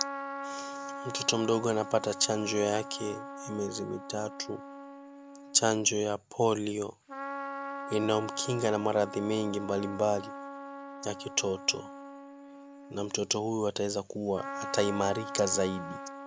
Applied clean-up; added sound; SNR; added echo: none; Trumpet; 10 dB; none.